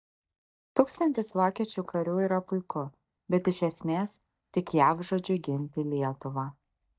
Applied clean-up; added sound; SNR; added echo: neural mask model DeepFilterNet 3.